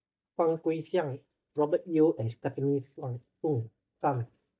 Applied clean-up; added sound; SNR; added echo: neural mask model DeepFilterNet 3.